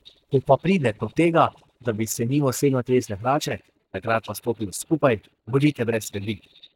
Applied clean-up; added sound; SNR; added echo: neural mask model DeepFilterNet 3.